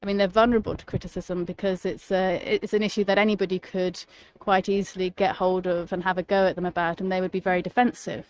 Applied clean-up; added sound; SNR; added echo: neural mask model RNNoise.